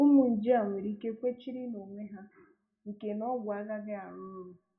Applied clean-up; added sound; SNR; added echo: none; none; none; reverberation time 0.4 s.